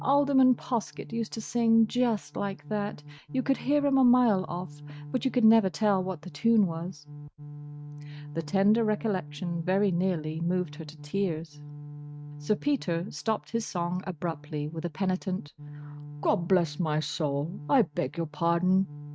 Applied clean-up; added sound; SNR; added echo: neural mask model RNNoise.